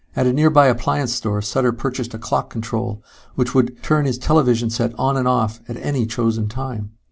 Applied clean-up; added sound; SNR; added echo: none; none; none; none.